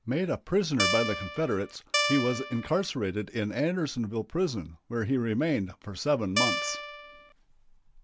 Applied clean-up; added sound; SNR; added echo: none; Guitar; 1 dB; none.